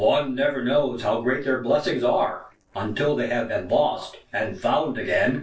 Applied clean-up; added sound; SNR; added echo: neural separator model SepFormer DNS4.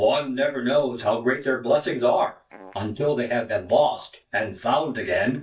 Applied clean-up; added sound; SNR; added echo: neural mask model DeepFilterNet 3.